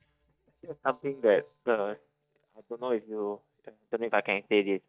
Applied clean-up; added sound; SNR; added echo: neural mask model DeepFilterNet 3.